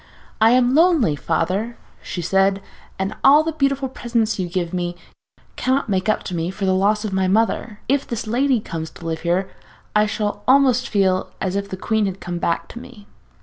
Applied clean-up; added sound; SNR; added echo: none; none; none; none.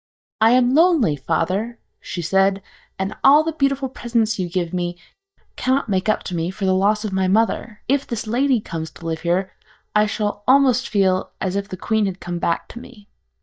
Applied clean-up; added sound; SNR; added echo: neural mask model DeepFilterNet 3.